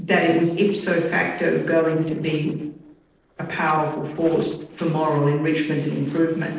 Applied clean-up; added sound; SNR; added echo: neural separator model SepFormer DNS4.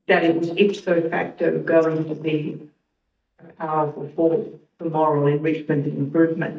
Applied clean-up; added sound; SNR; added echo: neural mask model DeepFilterNet 3.